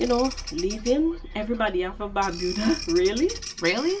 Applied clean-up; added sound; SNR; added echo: none; Bird vocalization, bird call, bird song; 13 dB; reverberation time 0.2 s.